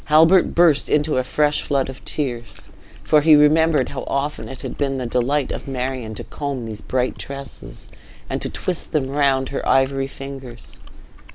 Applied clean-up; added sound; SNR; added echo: none; Chewing, mastication; 14 dB; none.